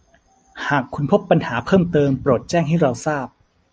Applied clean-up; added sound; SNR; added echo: none; none; none; none.